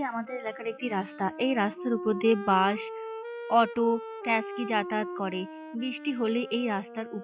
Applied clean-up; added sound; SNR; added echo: classical method log-MMSE.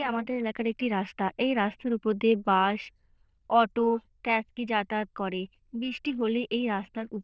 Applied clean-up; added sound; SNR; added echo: neural diffusion model UNIVERSE++.